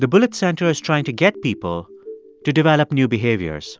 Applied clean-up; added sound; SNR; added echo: none; none; none; none.